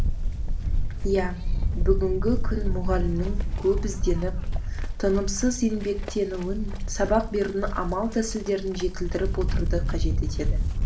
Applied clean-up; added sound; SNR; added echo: none; Livestock, farm animals, working animals; -2 dB; reverberation time 0.4 s.